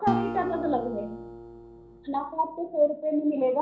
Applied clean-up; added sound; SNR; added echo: none; Acoustic guitar; 8 dB; reverberation time 0.6 s.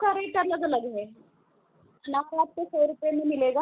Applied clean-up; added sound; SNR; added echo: none; none; none; none.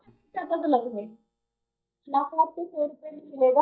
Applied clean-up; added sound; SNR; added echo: neural mask model DeepFilterNet 3.